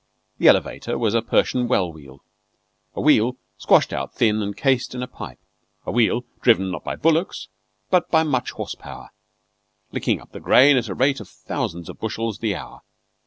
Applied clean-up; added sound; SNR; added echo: none; none; none; none.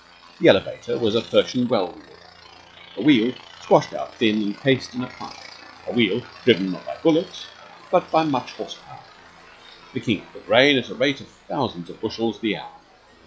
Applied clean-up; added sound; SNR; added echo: classical method log-MMSE.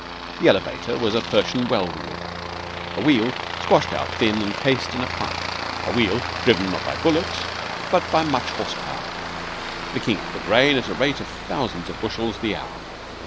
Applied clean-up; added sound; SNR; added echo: none; Aircraft; 6 dB; none.